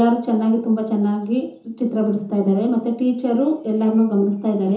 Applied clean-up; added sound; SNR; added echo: none; none; none; reverberation time 0.6 s.